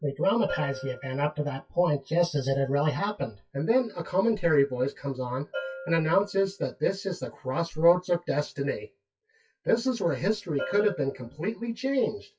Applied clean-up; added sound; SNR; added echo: classical method WPE with log-MMSE.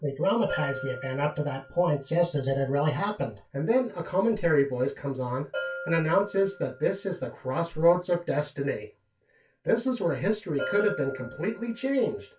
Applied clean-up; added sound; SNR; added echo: none; Bell; 14 dB; reverberation time 0.2 s.